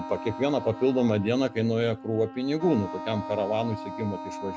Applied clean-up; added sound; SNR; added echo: none; Wind instrument, woodwind instrument + Wind instrument, woodwind instrument; 11 dB; none.